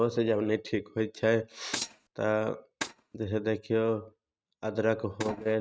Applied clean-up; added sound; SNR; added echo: neural mask model RNNoise.